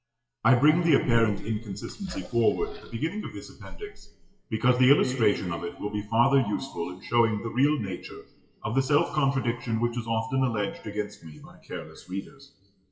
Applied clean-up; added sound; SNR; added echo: classical method WPE with log-MMSE.